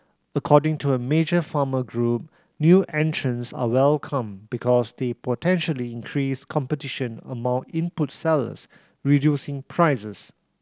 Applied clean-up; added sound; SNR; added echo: none; none; none; none.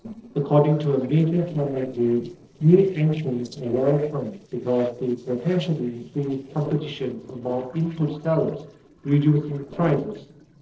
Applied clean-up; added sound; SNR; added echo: neural separator model SepFormer DNS4.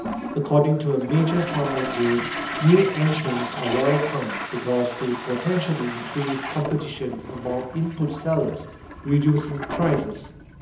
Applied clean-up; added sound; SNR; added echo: none; Toilet flush; 9 dB; reverberation time 1.2 s.